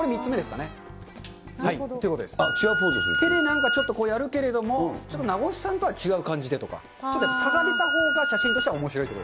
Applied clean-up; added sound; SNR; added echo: none; Wind instrument, woodwind instrument; 0 dB; none.